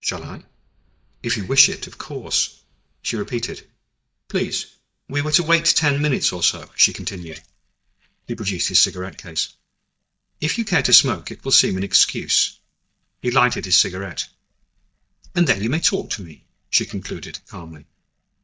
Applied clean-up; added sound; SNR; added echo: neural mask model DeepFilterNet 3.